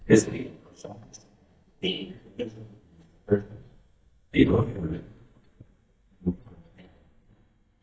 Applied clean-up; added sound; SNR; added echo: neural mask model DeepFilterNet 3.